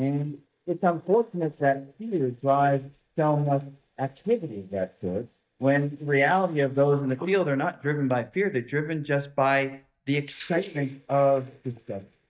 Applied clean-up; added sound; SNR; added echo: neural mask model DeepFilterNet 3.